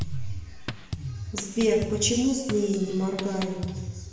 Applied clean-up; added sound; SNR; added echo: none; Drum kit; 9 dB; reverberation time 1.1 s.